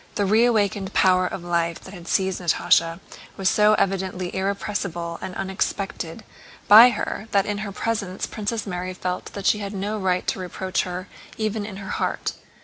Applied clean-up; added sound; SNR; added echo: none; none; none; none.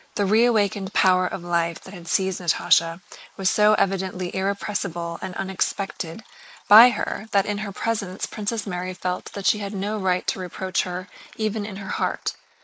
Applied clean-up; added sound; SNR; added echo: neural mask model Resemble Enhance denoiser.